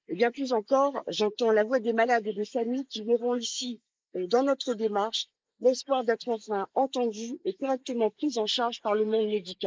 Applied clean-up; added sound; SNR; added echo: neural mask model Resemble Enhance denoiser.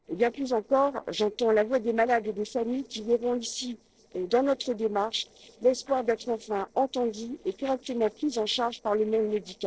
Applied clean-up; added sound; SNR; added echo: neural separator model SepFormer DNS4.